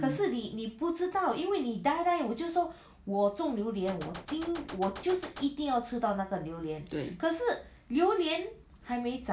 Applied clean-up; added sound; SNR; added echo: none; Gunshot, gunfire; 13 dB; none.